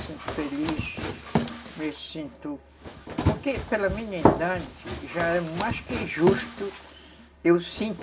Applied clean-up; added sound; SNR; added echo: none; Run; 2 dB; reverberation time 0.2 s.